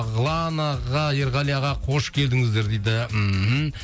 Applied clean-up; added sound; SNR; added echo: none; none; none; none.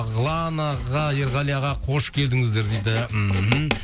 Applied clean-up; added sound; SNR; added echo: none; Writing; 12 dB; none.